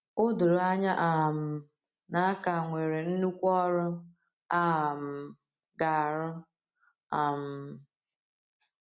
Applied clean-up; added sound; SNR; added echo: none; none; none; none.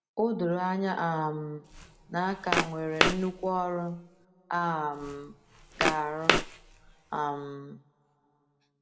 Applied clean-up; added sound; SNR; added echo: none; Walk, footsteps; 0 dB; reverberation time 2.1 s.